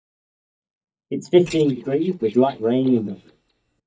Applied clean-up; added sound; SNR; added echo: neural mask model DeepFilterNet 3.